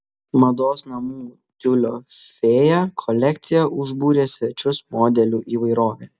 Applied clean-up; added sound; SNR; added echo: none; none; none; none.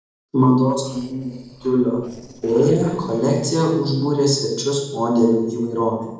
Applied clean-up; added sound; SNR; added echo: neural separator model SepFormer DNS4.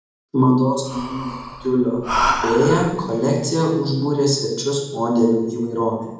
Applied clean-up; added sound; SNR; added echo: none; Breathing; 7 dB; reverberation time 0.9 s.